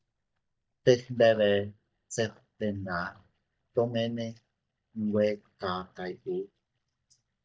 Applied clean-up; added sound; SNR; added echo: neural mask model DeepFilterNet 3.